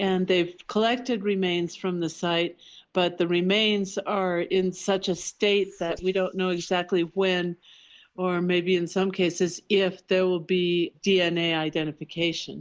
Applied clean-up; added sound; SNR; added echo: neural mask model Resemble Enhance denoiser.